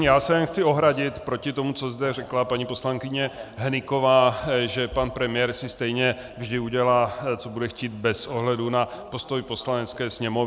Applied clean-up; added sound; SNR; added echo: none; none; none; none.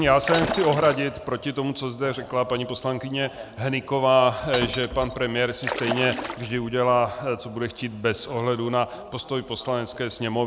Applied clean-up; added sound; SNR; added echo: none; Glass + Splash, splatter; 8 dB; none.